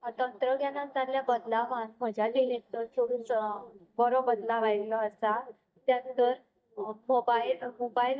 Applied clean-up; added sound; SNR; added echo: neural mask model DeepFilterNet 3.